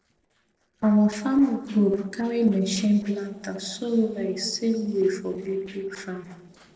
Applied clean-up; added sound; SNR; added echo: neural separator model SepFormer DNS4.